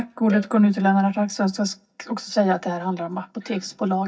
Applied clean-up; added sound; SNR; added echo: neural mask model DeepFilterNet 3.